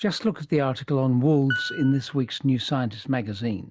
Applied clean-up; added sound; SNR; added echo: none; Piano; 10 dB; none.